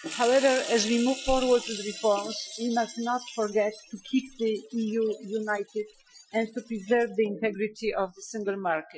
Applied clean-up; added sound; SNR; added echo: classical method Wiener filter.